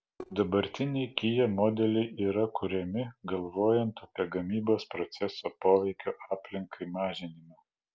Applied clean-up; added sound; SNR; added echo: neural separator model SepFormer DNS4.